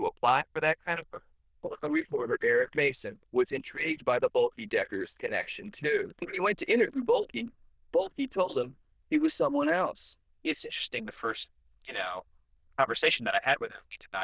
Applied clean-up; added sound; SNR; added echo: neural diffusion model UNIVERSE++.